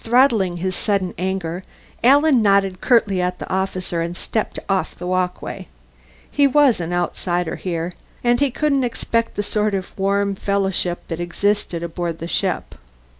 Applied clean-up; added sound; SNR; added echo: none; none; none; none.